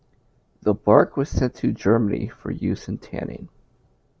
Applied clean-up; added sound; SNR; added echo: none; none; none; none.